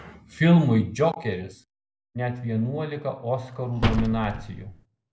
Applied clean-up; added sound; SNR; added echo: none; Slam; 3 dB; none.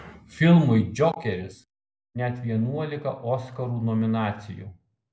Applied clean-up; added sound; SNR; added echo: none; none; none; none.